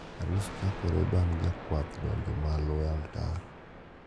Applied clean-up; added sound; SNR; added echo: none; Thunder; 11 dB; none.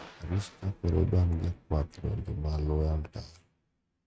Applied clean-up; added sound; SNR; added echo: neural mask model RNNoise.